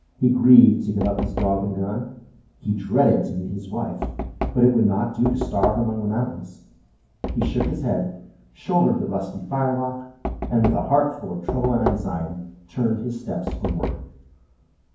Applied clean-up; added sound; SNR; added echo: none; Knock; 9 dB; reverberation time 0.9 s.